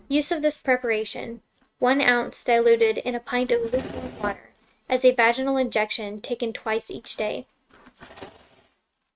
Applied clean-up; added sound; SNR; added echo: neural mask model RNNoise.